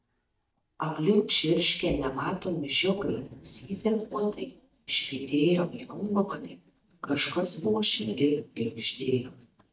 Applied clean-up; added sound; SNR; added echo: neural mask model DeepFilterNet 3.